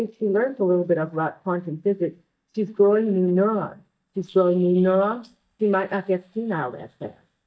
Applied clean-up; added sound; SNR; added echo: neural mask model DeepFilterNet 3.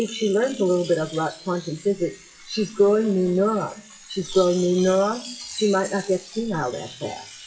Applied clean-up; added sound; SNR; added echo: classical method WPE with log-MMSE.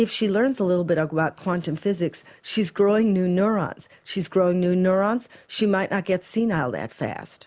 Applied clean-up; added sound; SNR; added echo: none; none; none; none.